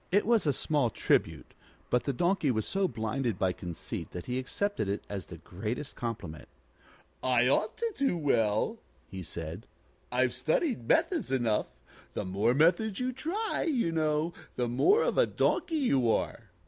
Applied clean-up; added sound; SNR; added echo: none; none; none; none.